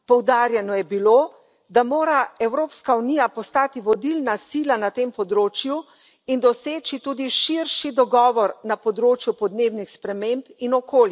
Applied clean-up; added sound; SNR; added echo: none; none; none; none.